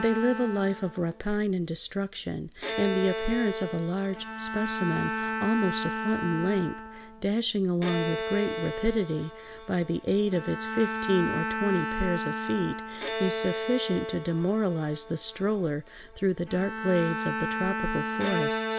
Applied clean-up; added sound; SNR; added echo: none; Bowed string instrument + Bowed string instrument; 5 dB; none.